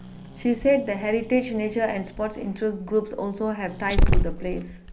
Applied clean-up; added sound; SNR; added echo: none; Growling; 0 dB; none.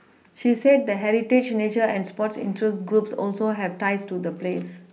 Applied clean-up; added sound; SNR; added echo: none; none; none; none.